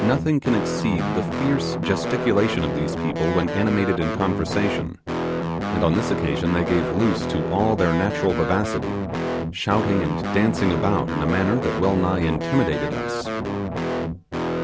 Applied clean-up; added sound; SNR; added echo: none; Guitar; 2 dB; none.